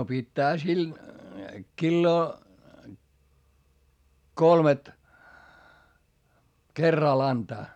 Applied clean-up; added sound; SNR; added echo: none; none; none; none.